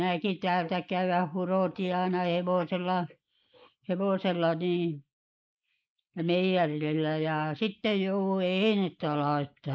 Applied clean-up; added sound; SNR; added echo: neural mask model Resemble Enhance denoiser.